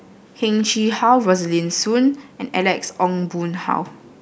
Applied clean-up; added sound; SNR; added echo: none; none; none; none.